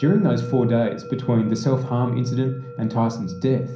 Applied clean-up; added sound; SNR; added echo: none; Musical instrument; 17 dB; reverberation time 0.6 s.